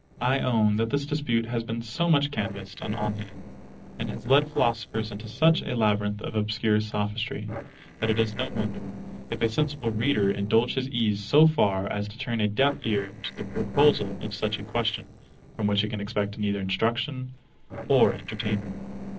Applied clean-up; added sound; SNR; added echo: neural separator model SepFormer DNS4.